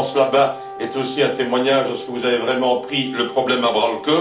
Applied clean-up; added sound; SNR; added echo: none; Wind instrument, woodwind instrument; 15 dB; reverberation time 0.4 s.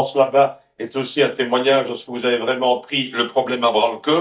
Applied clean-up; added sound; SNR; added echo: neural mask model DeepFilterNet 3.